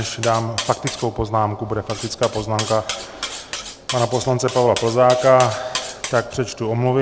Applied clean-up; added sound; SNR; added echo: none; Cutlery, silverware; 12 dB; none.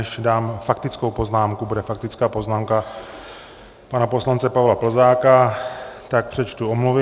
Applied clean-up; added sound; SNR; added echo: none; none; none; none.